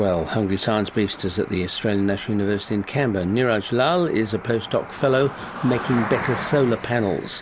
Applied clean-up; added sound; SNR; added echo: none; Cricket; 13 dB; none.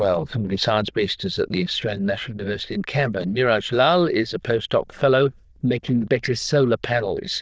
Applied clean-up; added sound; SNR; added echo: neural diffusion model UNIVERSE++.